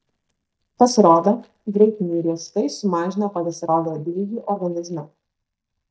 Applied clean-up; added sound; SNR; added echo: neural mask model DeepFilterNet 3.